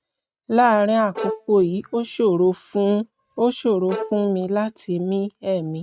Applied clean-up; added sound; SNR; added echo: neural mask model RNNoise.